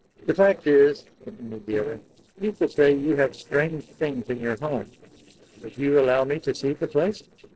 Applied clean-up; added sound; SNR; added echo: neural separator model SepFormer DNS4.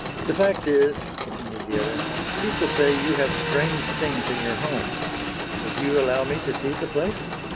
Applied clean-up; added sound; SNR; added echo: none; Engine + Mechanisms; 2 dB; none.